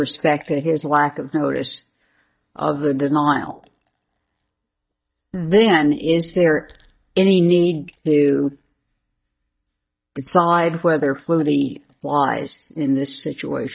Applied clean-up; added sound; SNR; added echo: neural mask model DeepFilterNet 3.